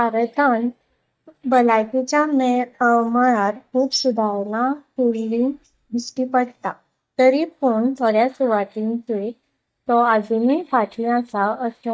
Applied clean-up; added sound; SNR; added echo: neural mask model DeepFilterNet 3.